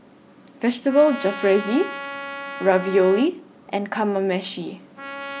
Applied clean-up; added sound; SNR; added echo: none; Trumpet; 13 dB; none.